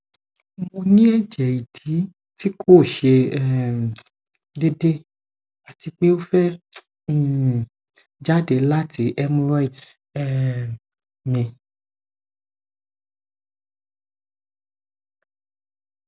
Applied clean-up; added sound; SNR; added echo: none; none; none; none.